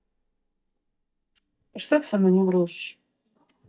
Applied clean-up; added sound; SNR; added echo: neural mask model DeepFilterNet 3.